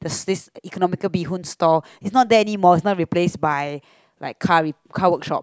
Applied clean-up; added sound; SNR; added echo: none; none; none; none.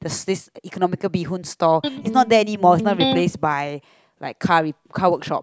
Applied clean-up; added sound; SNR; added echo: none; Electric guitar; 5 dB; none.